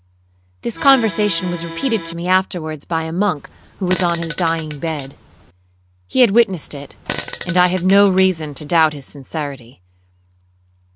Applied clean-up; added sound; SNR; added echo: none; Accordion + Fart; 12 dB; none.